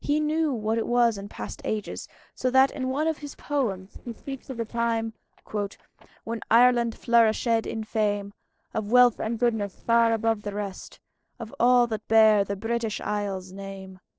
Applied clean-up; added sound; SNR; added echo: neural separator model SepFormer DNS4.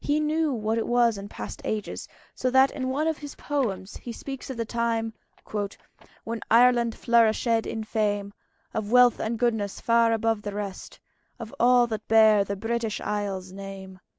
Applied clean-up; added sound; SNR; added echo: none; none; none; none.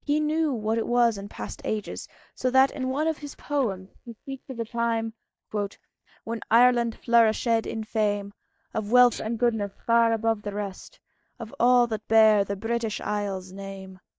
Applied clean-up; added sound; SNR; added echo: neural mask model DeepFilterNet 3.